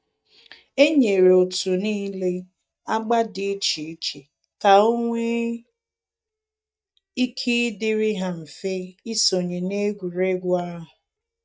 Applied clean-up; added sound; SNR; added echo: neural mask model DeepFilterNet 3.